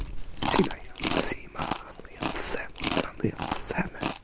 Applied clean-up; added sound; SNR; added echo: none; Chewing, mastication; 6 dB; none.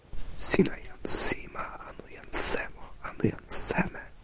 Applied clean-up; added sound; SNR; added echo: none; none; none; none.